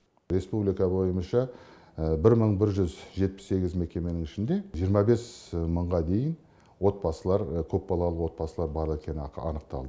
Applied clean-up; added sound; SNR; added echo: none; none; none; none.